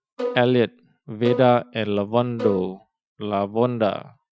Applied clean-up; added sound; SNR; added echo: classical method Wiener filter.